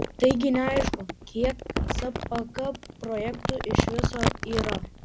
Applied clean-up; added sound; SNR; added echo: none; Crumpling, crinkling; 0 dB; none.